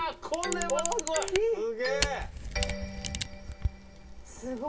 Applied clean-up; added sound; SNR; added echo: none; Camera; 3 dB; reverberation time 0.2 s.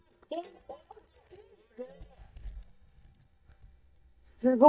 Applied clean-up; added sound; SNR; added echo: neural mask model DeepFilterNet 3.